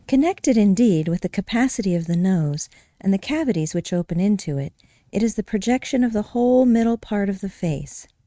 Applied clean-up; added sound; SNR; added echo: neural mask model RNNoise.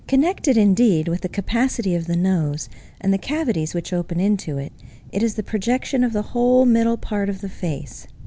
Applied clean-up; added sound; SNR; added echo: none; Thunder; 16 dB; none.